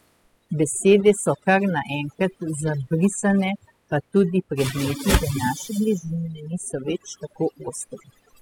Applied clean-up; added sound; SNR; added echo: classical method spectral subtraction.